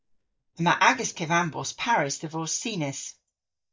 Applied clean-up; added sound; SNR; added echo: neural mask model DeepFilterNet 3.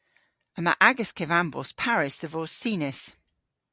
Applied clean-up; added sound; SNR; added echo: none; none; none; none.